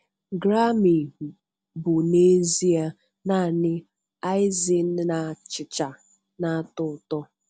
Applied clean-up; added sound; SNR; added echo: none; none; none; none.